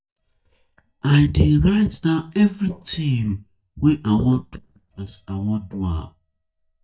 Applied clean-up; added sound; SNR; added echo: neural mask model DeepFilterNet 3.